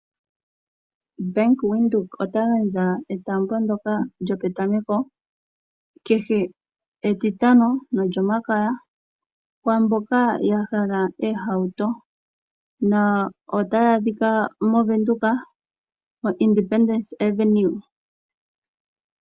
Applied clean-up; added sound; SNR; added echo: none; none; none; none.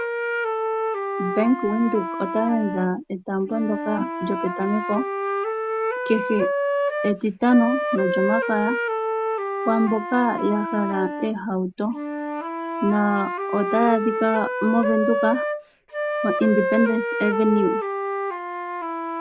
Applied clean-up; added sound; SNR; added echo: none; Wind instrument, woodwind instrument; 2 dB; none.